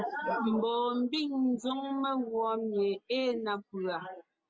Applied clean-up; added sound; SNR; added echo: none; none; none; none.